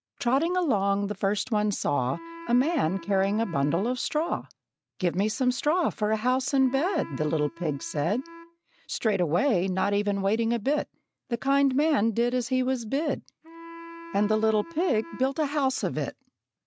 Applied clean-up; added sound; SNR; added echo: neural mask model RNNoise.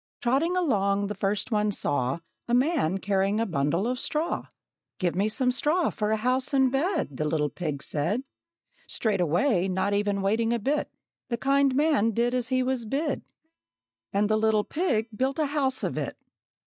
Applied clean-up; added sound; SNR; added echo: neural mask model DeepFilterNet 3.